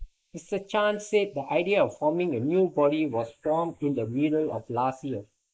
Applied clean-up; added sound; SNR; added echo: neural mask model Resemble Enhance denoiser.